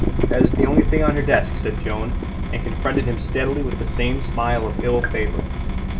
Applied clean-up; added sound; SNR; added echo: none; Drip / Water tap, faucet; -3 dB; none.